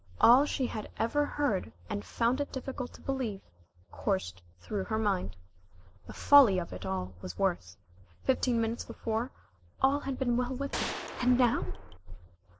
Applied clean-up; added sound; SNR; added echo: none; Gunshot, gunfire; 9 dB; none.